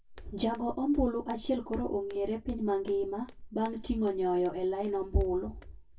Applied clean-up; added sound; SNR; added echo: none; Walk, footsteps; 17 dB; reverberation time 0.1 s.